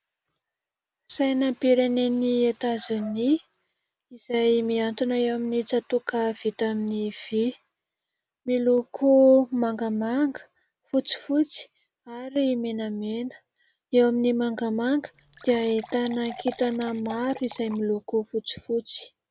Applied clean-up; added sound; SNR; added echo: none; Fill (with liquid) / Water; 17 dB; none.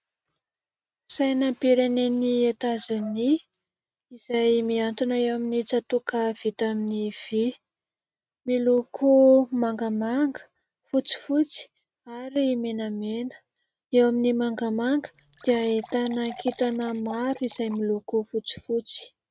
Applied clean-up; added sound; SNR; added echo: neural mask model RNNoise.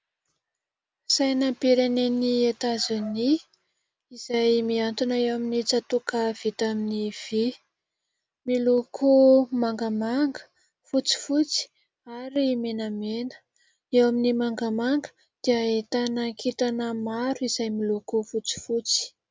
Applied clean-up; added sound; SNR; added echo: none; none; none; none.